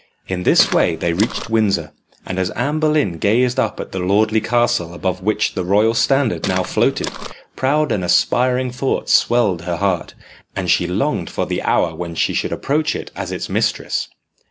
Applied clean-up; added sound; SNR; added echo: none; Walk, footsteps; 9 dB; none.